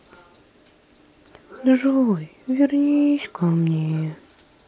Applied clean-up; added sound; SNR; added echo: none; none; none; none.